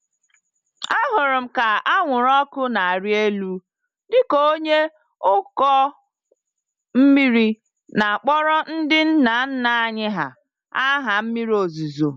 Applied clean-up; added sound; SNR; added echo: none; none; none; none.